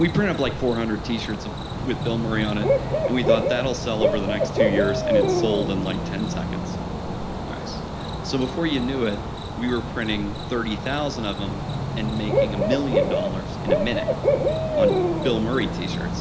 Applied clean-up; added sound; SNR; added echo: none; Cricket / Bird; -2 dB; none.